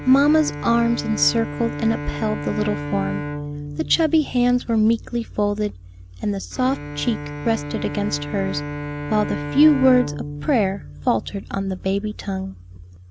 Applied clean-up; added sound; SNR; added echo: none; Bowed string instrument; 9 dB; none.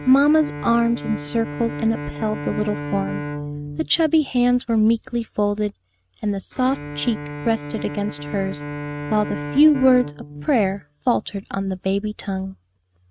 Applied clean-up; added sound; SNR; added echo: neural mask model RNNoise.